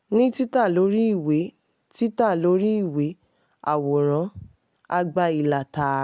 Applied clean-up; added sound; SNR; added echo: none; none; none; none.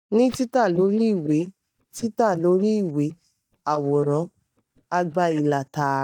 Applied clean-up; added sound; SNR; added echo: neural mask model DeepFilterNet 3.